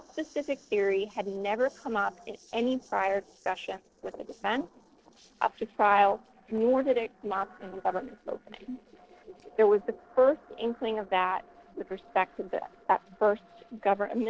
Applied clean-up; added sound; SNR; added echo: neural separator model SepFormer DNS4.